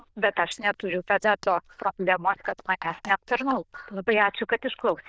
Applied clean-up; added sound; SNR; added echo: neural diffusion model UNIVERSE++.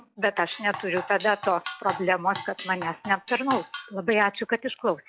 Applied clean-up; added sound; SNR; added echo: classical method log-MMSE.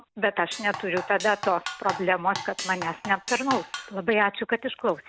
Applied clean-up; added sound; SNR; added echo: none; Drum kit; 10 dB; none.